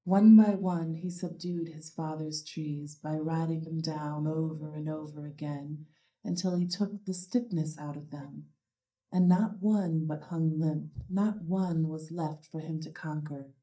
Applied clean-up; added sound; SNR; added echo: neural mask model DeepFilterNet 3.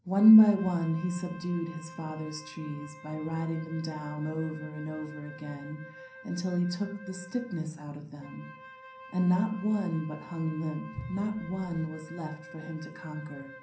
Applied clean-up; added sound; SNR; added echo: none; Wind instrument, woodwind instrument; 19 dB; reverberation time 0.6 s.